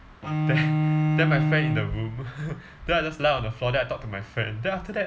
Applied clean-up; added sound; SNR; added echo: none; Bowed string instrument; -2 dB; none.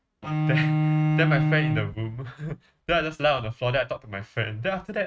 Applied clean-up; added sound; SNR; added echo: neural mask model RNNoise.